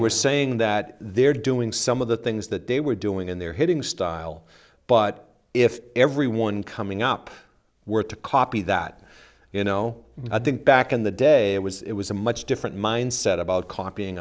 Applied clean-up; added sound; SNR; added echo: none; none; none; none.